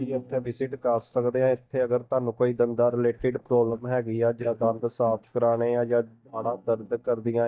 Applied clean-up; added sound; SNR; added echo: neural mask model DeepFilterNet 3.